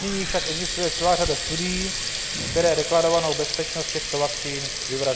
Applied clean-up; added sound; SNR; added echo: none; Water tap, faucet; 3 dB; none.